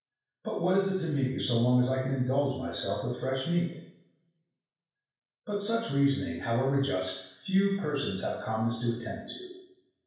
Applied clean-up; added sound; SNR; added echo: none; none; none; reverberation time 0.7 s.